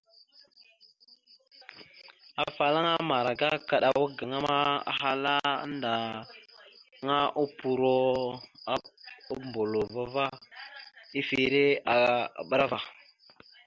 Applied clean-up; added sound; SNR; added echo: none; none; none; none.